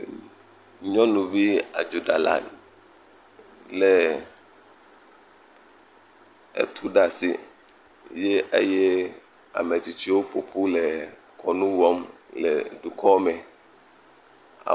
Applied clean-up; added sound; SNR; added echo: none; none; none; none.